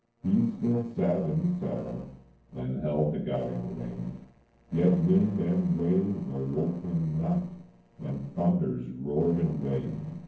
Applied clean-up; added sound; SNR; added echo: neural separator model SepFormer DNS4.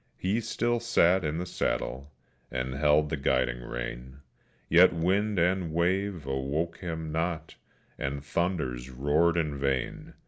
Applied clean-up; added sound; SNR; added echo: none; none; none; none.